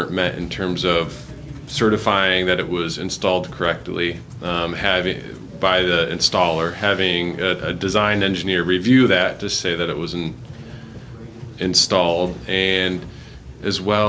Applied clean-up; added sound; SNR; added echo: none; none; none; none.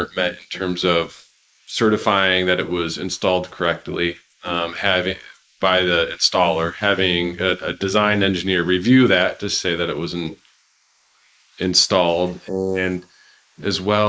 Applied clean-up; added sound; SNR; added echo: neural mask model Resemble Enhance denoiser.